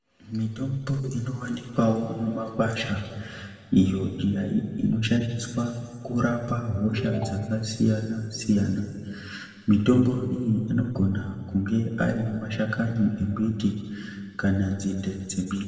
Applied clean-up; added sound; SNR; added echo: none; Ringtone / Chime; 12 dB; reverberation time 1.8 s.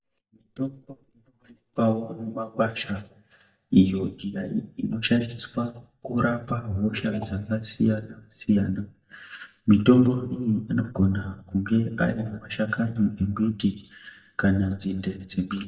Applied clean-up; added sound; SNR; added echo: neural mask model DeepFilterNet 3.